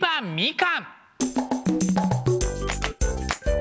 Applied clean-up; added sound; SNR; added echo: none; none; none; none.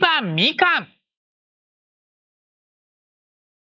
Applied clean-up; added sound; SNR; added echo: neural mask model Resemble Enhance denoiser.